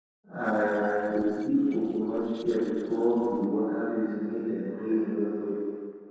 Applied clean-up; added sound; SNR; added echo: neural separator model SepFormer DNS4.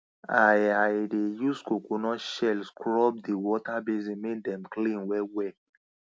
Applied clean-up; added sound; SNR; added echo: none; none; none; none.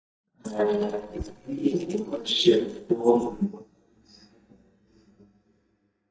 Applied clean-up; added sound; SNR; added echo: neural mask model DeepFilterNet 3.